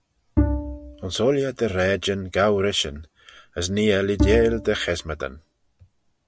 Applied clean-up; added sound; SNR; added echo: none; Bowed string instrument; 3 dB; none.